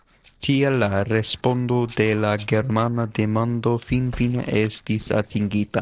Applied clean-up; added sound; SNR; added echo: neural separator model SepFormer DNS4.